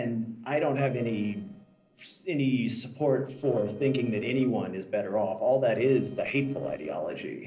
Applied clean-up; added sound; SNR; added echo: neural separator model SepFormer DNS4.